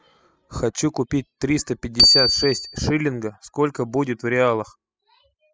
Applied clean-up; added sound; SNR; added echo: classical method spectral subtraction.